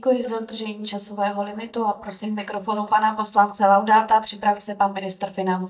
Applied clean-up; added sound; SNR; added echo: neural mask model DeepFilterNet 3.